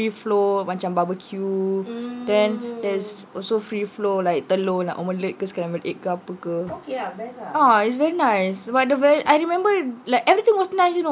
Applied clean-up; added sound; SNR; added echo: none; none; none; none.